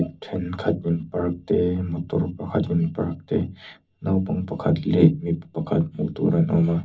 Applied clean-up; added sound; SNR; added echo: none; none; none; reverberation time 0.4 s.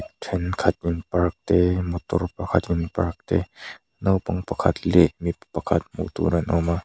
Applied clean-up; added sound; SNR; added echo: none; none; none; none.